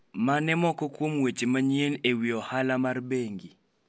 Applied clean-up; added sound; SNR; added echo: none; none; none; none.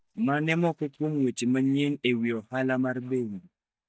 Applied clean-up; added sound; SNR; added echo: neural mask model DeepFilterNet 3.